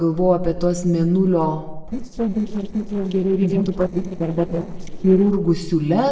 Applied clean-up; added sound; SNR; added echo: neural separator model SepFormer DNS4.